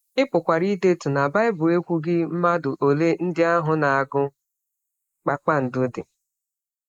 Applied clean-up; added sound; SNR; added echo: neural mask model Resemble Enhance denoiser.